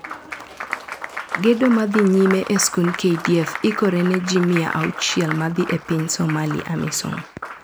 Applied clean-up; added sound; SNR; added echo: none; Applause; 10 dB; none.